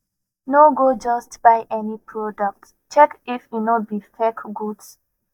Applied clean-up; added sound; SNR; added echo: neural mask model DeepFilterNet 3.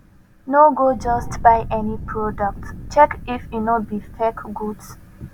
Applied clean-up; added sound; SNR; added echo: none; Fire; 13 dB; none.